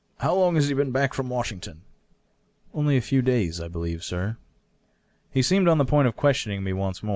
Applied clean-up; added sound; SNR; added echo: none; none; none; none.